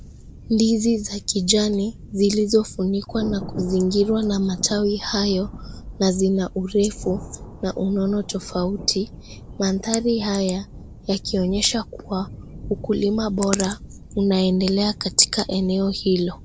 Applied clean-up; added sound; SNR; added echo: none; Thunder; 15 dB; none.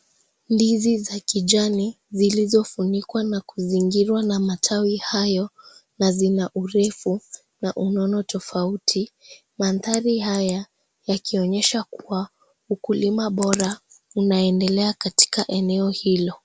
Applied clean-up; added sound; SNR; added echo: none; none; none; none.